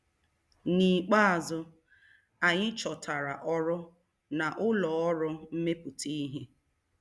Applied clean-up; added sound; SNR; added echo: none; none; none; none.